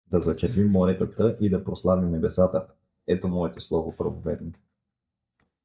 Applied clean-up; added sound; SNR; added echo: neural mask model DeepFilterNet 3.